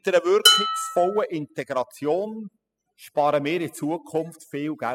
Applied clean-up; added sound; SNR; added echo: classical method spectral subtraction.